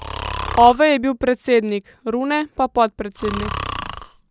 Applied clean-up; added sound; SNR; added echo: none; Breathing; 11 dB; none.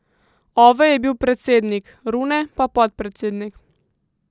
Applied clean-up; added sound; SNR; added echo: none; none; none; none.